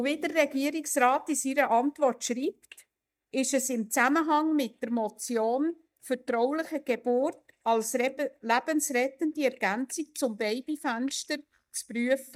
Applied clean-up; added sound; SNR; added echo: neural mask model DeepFilterNet 3.